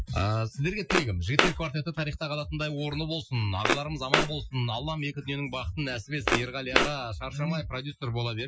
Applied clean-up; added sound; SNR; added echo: classical method Wiener filter.